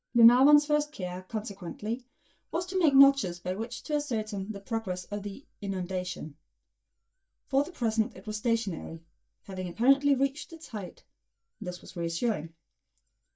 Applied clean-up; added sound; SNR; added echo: neural mask model DeepFilterNet 3.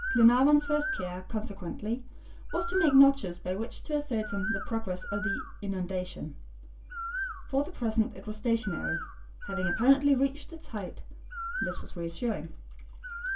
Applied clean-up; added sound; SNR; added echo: none; Bird; 10 dB; reverberation time 0.2 s.